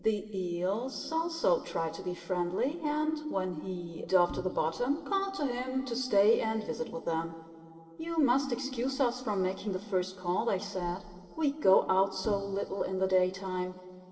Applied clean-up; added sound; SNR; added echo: neural separator model SepFormer DNS4.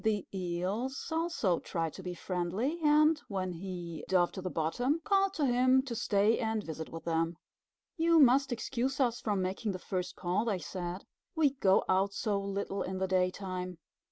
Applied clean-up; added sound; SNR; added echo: none; none; none; none.